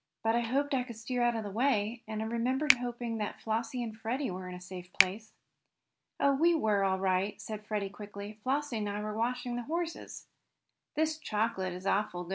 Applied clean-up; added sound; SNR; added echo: none; Finger snapping; 5 dB; none.